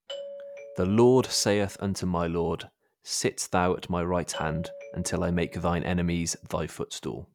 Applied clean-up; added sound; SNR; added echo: none; Doorbell; 16 dB; none.